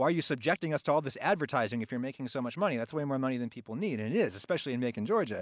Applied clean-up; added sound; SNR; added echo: none; none; none; none.